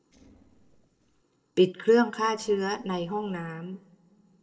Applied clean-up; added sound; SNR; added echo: neural separator model SepFormer DNS4.